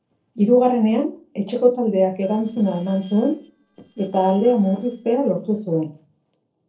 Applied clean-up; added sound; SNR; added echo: neural separator model SepFormer DNS4.